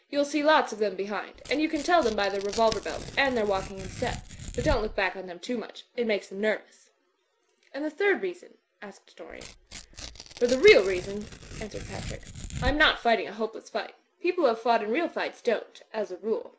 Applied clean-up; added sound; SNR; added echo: none; Tearing; 14 dB; none.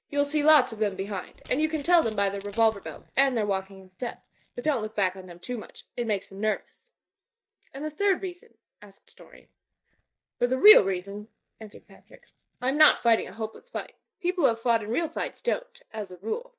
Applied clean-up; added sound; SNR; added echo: neural mask model DeepFilterNet 3.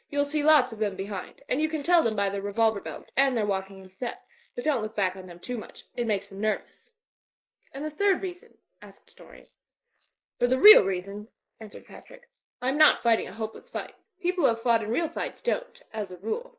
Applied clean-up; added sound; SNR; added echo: neural mask model Resemble Enhance denoiser.